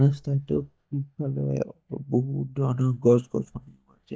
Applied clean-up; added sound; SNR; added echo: neural mask model DeepFilterNet 3.